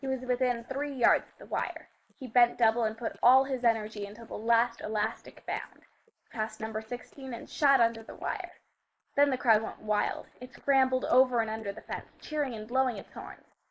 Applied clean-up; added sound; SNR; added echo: neural mask model Resemble Enhance denoiser.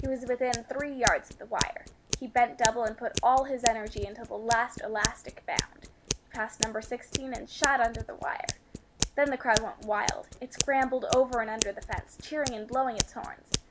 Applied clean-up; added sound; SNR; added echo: none; Scissors; 6 dB; none.